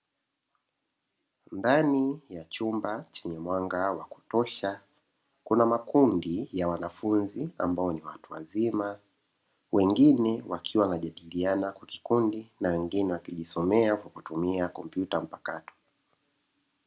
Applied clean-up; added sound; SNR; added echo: none; none; none; none.